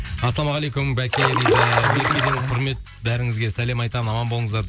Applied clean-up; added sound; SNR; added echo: none; Stream; -2 dB; none.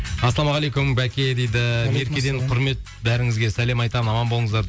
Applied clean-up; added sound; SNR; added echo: none; none; none; none.